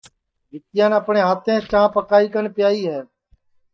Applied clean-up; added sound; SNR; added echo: neural mask model DeepFilterNet 3.